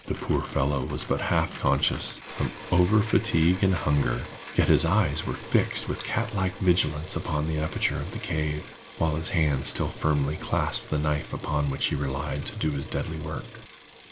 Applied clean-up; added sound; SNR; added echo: none; Bicycle; 14 dB; none.